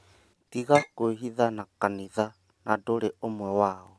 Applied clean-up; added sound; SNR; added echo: none; Chink, clink; 9 dB; none.